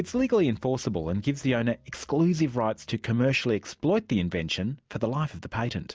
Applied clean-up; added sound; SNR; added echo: none; none; none; none.